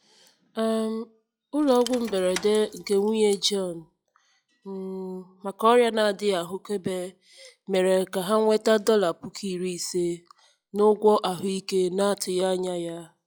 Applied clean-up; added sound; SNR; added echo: classical method log-MMSE.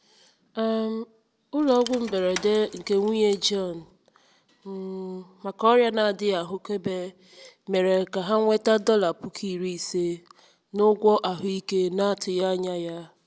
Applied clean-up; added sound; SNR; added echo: none; Rattle / Keys jangling; 16 dB; none.